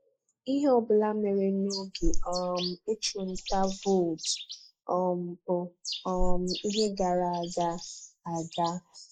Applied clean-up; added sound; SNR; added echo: neural mask model Resemble Enhance denoiser.